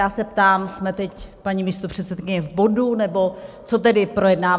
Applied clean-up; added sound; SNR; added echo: none; none; none; none.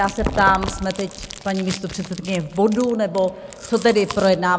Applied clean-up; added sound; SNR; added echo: none; Chewing, mastication; 12 dB; none.